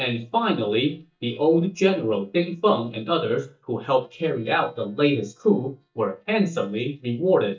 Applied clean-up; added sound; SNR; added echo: neural mask model DeepFilterNet 3.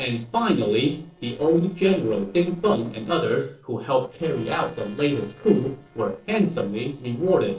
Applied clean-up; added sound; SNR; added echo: neural separator model SepFormer DNS4.